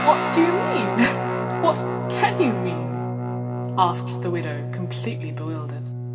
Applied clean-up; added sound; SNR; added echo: none; Guitar; 1 dB; none.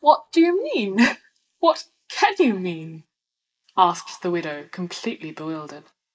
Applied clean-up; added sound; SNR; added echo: neural mask model Resemble Enhance denoiser.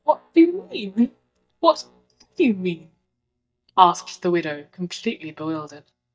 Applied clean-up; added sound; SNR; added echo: neural mask model DeepFilterNet 3.